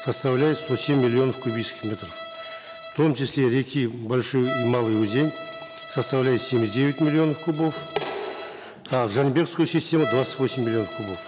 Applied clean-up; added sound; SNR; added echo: none; Bowed string instrument; 12 dB; none.